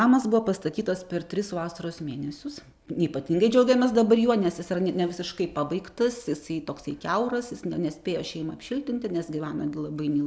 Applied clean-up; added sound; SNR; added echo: none; none; none; none.